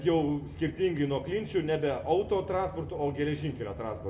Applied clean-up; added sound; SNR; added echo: none; none; none; reverberation time 0.6 s.